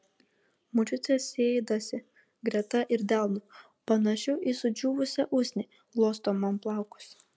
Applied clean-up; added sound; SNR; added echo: none; none; none; none.